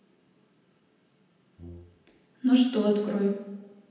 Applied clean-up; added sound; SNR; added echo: none; Brass instrument; 19 dB; reverberation time 0.9 s.